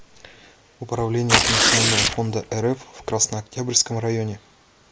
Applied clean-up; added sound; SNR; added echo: none; Tearing; -4 dB; none.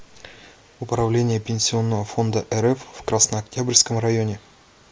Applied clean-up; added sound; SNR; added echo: none; none; none; none.